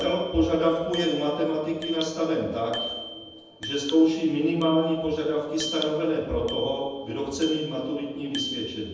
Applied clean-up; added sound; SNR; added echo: none; Bicycle bell; 12 dB; reverberation time 1.1 s.